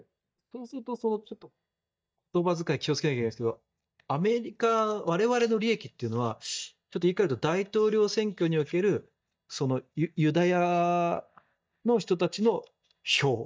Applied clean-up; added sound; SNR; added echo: neural mask model DeepFilterNet 3.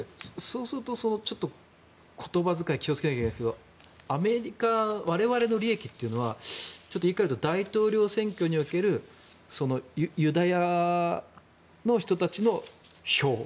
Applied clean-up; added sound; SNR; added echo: none; none; none; none.